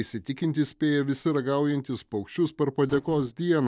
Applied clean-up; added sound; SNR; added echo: neural separator model SepFormer DNS4.